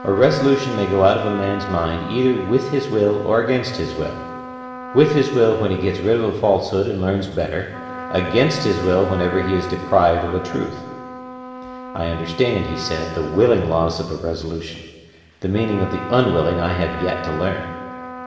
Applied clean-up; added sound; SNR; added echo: none; Trumpet; 12 dB; reverberation time 1.9 s.